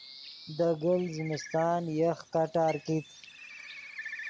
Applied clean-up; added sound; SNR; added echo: none; Bird; 15 dB; none.